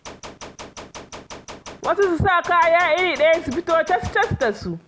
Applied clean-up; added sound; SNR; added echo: none; Gunshot, gunfire; 17 dB; none.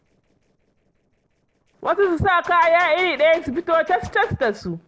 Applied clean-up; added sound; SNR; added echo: neural separator model SepFormer DNS4.